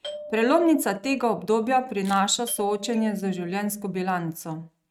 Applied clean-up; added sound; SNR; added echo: neural mask model RNNoise.